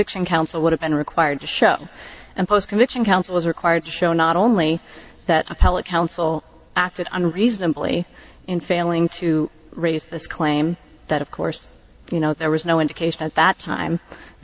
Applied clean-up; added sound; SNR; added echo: none; none; none; none.